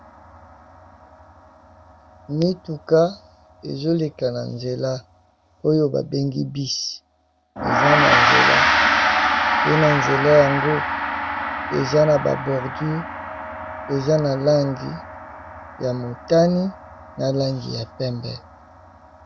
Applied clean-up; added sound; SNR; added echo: none; Gong; 2 dB; none.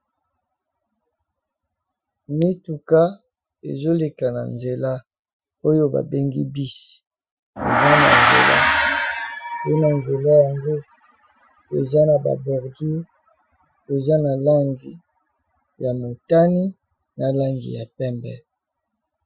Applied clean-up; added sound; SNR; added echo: classical method Wiener filter.